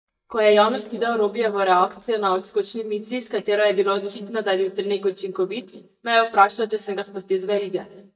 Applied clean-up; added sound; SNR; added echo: neural mask model DeepFilterNet 3.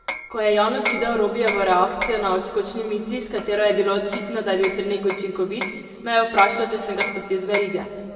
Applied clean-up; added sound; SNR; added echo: none; Hammer; 10 dB; reverberation time 2.2 s.